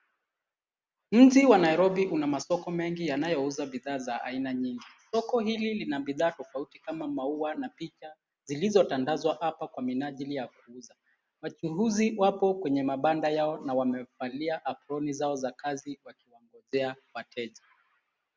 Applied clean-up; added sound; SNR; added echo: none; none; none; none.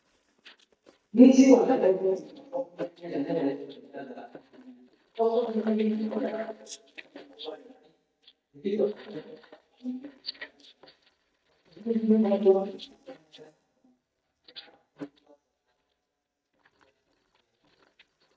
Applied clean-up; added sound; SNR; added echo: neural mask model DeepFilterNet 3.